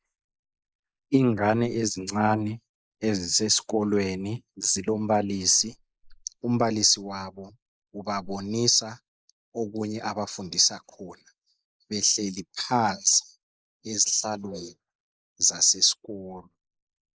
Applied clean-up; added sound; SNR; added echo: neural mask model Resemble Enhance denoiser.